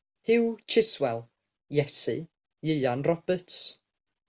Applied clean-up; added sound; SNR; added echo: none; none; none; none.